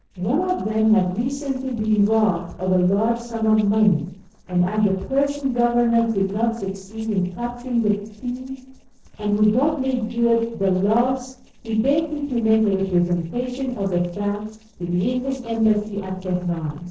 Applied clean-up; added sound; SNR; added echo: neural separator model SepFormer DNS4.